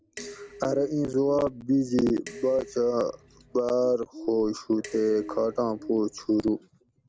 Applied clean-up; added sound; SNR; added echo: none; Dishes, pots, and pans + Bird; 18 dB; none.